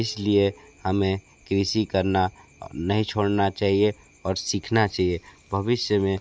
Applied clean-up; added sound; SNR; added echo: none; none; none; none.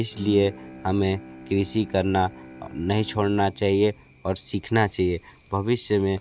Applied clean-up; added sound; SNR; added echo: none; Bowed string instrument; 20 dB; none.